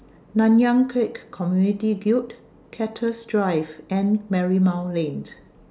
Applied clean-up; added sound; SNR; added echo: none; none; none; none.